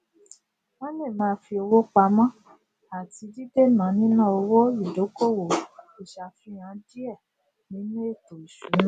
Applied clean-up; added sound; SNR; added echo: none; none; none; none.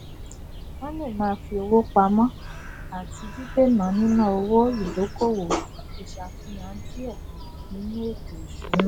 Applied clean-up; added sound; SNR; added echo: none; Bird; 12 dB; none.